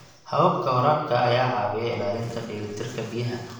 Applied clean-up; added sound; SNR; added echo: none; none; none; reverberation time 0.9 s.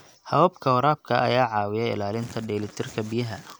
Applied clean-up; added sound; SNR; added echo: none; none; none; none.